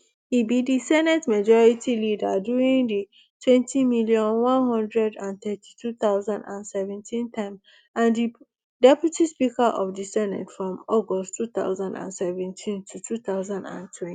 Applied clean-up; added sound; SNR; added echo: none; none; none; none.